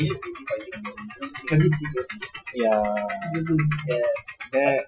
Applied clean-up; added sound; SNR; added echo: classical method Wiener filter.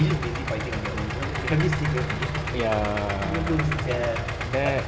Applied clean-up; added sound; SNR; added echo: none; Idling; 3 dB; none.